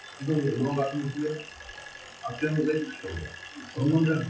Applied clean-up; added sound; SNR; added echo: classical method WPE with log-MMSE.